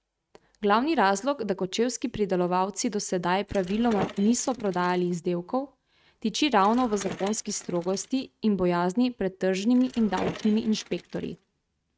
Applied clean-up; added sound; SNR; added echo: neural mask model RNNoise.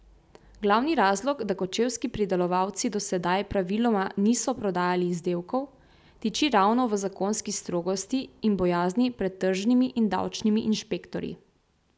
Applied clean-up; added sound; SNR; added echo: none; none; none; none.